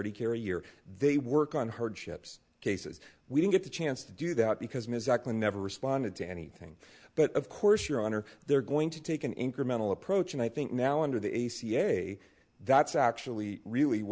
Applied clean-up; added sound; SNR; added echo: none; none; none; none.